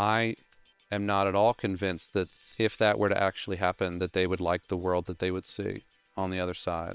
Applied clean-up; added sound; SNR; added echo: neural separator model SepFormer WHAM!.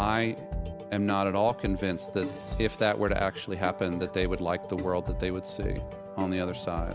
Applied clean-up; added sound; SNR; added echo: none; Wind instrument, woodwind instrument; 13 dB; none.